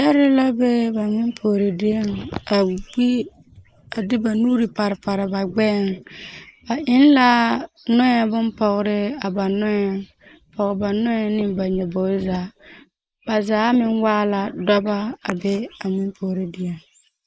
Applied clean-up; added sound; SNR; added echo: neural mask model Resemble Enhance denoiser.